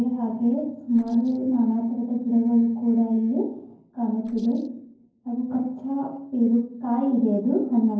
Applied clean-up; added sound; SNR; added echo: neural separator model SepFormer DNS4.